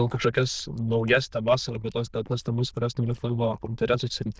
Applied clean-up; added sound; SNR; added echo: neural diffusion model UNIVERSE++.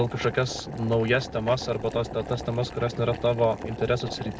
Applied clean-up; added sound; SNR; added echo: none; Boiling; 10 dB; none.